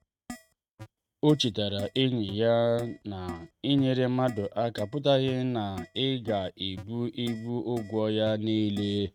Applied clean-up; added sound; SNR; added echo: neural mask model RNNoise.